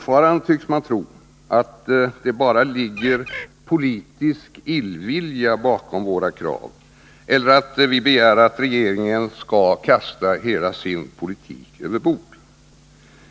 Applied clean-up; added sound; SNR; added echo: none; Bird; 11 dB; none.